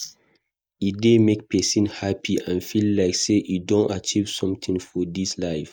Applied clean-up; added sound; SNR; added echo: neural mask model Resemble Enhance denoiser.